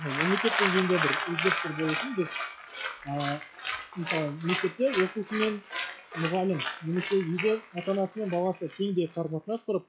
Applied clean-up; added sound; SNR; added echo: classical method log-MMSE.